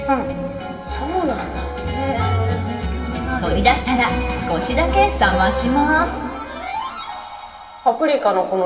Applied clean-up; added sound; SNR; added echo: none; none; none; reverberation time 2.4 s.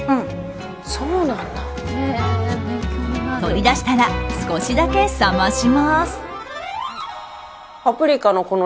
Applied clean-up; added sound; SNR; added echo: none; none; none; none.